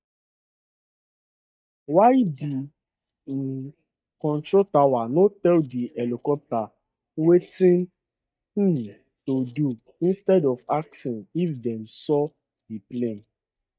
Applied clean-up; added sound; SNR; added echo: neural mask model DeepFilterNet 3.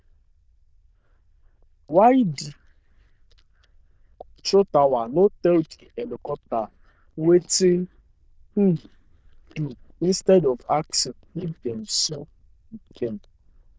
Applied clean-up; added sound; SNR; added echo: neural diffusion model UNIVERSE++.